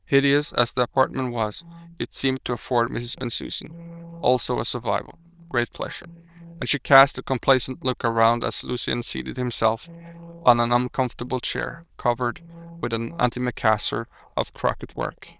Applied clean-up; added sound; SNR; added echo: neural diffusion model UNIVERSE++.